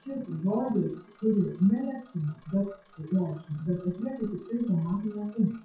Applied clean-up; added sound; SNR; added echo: classical method WPE with log-MMSE.